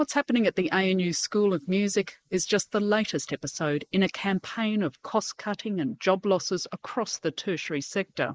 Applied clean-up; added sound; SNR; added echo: neural mask model Resemble Enhance denoiser.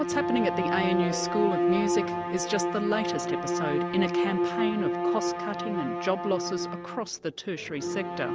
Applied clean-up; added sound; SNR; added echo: none; Bowed string instrument; -1 dB; none.